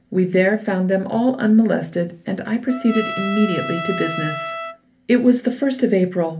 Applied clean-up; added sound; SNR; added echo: none; Trumpet; 10 dB; reverberation time 0.3 s.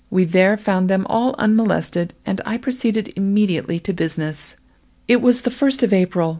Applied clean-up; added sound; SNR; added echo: none; none; none; none.